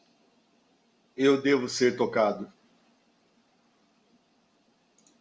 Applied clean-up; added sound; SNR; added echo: none; none; none; none.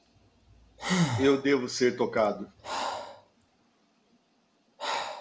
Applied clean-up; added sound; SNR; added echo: none; Breathing; 4 dB; none.